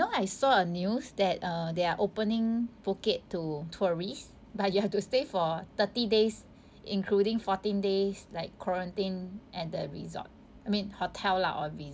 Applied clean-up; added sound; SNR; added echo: none; none; none; none.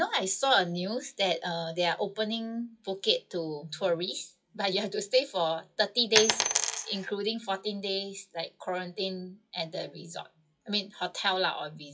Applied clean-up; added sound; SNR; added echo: classical method WPE with log-MMSE.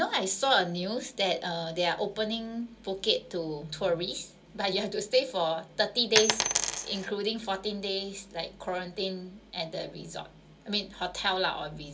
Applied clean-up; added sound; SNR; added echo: none; Coin (dropping); -2 dB; reverberation time 0.2 s.